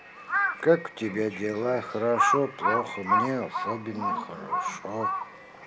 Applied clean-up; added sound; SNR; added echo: none; Crow; 0 dB; none.